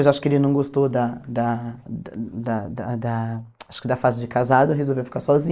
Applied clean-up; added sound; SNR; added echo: neural mask model Resemble Enhance denoiser.